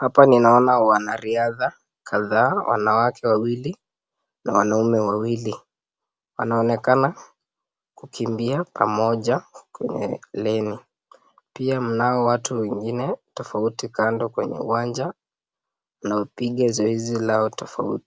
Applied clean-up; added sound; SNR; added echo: none; none; none; none.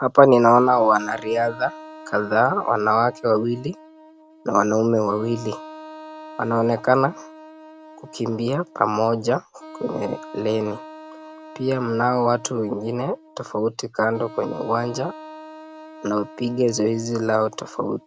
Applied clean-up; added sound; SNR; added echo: none; Wind instrument, woodwind instrument; 19 dB; none.